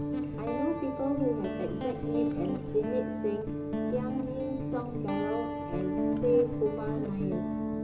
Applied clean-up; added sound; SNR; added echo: none; Guitar; 0 dB; reverberation time 0.2 s.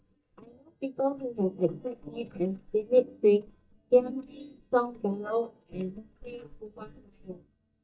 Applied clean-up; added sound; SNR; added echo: neural mask model DeepFilterNet 3.